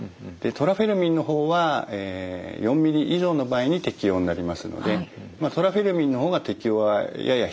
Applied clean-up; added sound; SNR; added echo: none; none; none; none.